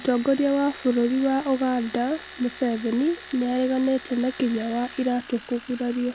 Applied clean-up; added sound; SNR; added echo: none; Domestic sounds, home sounds; 18 dB; none.